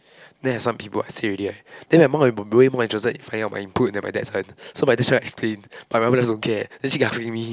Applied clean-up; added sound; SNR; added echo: none; none; none; none.